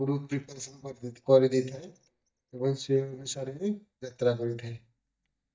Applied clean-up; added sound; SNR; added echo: neural mask model DeepFilterNet 3.